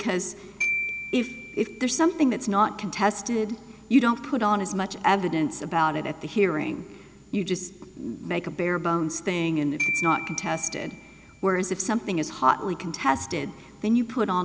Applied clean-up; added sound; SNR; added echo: none; Glockenspiel; 9 dB; none.